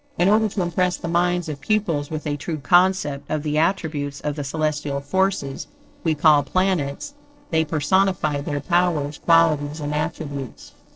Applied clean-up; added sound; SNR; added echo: neural separator model SepFormer DNS4.